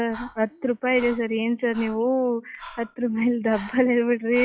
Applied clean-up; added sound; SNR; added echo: classical method log-MMSE.